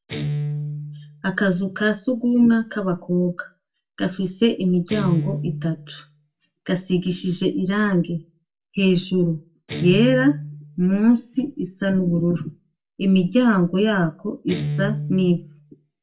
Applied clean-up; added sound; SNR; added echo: none; Guitar; 11 dB; reverberation time 0.2 s.